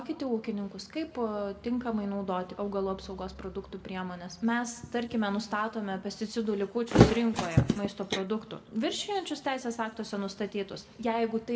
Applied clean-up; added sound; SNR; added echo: none; Thump, thud; -4 dB; reverberation time 2.1 s.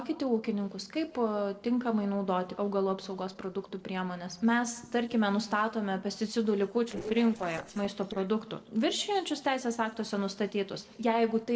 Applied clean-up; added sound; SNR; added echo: neural separator model SepFormer DNS4.